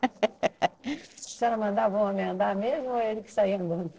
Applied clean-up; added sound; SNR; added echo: neural separator model SepFormer DNS4.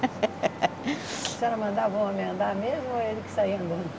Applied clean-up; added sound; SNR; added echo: none; Traffic noise, roadway noise; 10 dB; none.